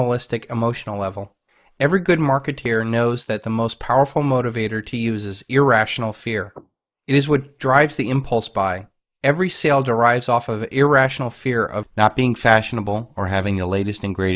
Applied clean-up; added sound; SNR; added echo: neural mask model Resemble Enhance denoiser.